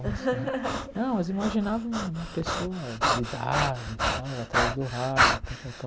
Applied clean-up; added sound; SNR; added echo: none; Breathing; 0 dB; none.